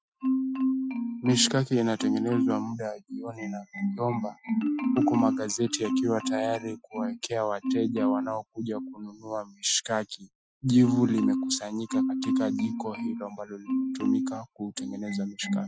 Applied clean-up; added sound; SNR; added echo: classical method Wiener filter.